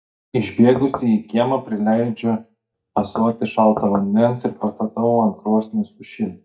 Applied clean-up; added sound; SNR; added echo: neural mask model DeepFilterNet 3.